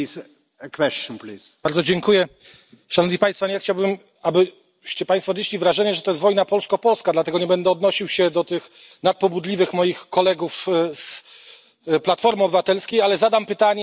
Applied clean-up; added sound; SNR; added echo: none; none; none; none.